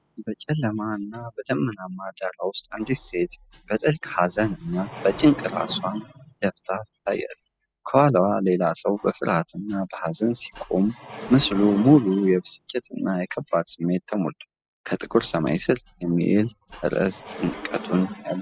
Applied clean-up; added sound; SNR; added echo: classical method spectral subtraction.